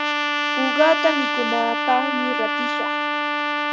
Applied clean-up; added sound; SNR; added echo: neural mask model RNNoise.